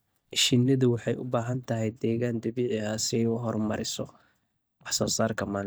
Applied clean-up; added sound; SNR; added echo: neural mask model DeepFilterNet 3.